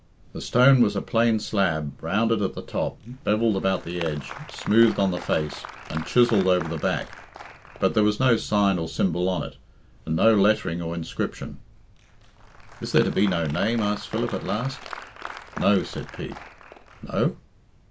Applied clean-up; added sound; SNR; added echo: none; Applause; 18 dB; none.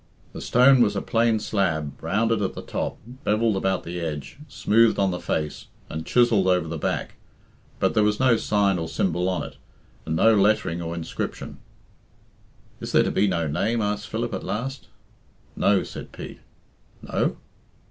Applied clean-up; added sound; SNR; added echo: none; none; none; none.